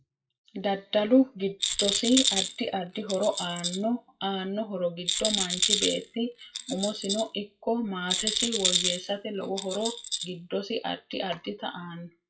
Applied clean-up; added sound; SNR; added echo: classical method WPE with log-MMSE.